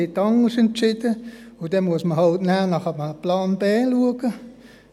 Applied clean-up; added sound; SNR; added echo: none; none; none; none.